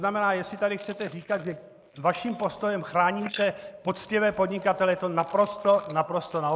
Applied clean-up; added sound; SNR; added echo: neural mask model Resemble Enhance denoiser.